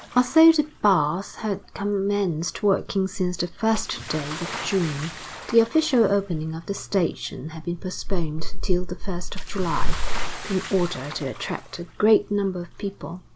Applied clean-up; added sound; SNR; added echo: none; Bathtub (filling or washing) / Splash, splatter; 18 dB; none.